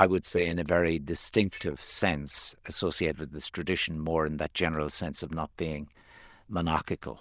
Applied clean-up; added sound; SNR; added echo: neural diffusion model UNIVERSE++.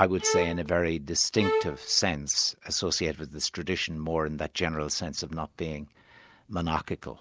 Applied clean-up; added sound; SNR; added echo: none; Bowed string instrument; 2 dB; none.